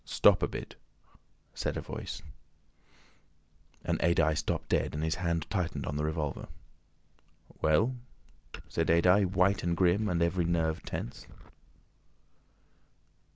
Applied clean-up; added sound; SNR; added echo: none; Glass; 13 dB; none.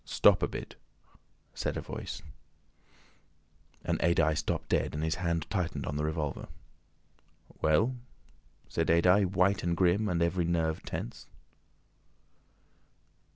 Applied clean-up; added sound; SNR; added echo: none; none; none; none.